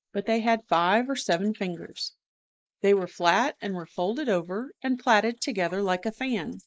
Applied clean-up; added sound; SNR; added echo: neural mask model Resemble Enhance denoiser.